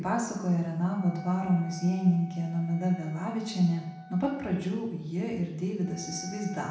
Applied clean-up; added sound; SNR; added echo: none; Wind instrument, woodwind instrument; 20 dB; reverberation time 0.8 s.